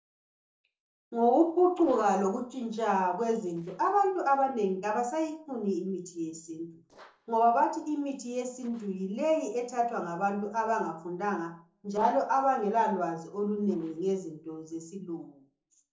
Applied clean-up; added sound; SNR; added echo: neural separator model SepFormer DNS4.